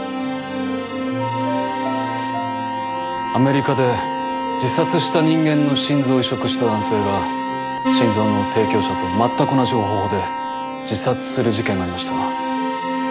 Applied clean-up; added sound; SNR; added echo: none; Wind instrument, woodwind instrument + Keyboard (musical); 2 dB; none.